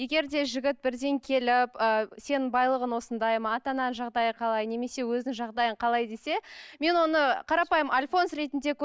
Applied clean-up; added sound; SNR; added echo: none; none; none; none.